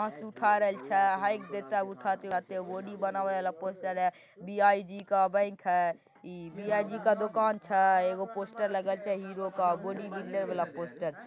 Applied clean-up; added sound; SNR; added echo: none; none; none; none.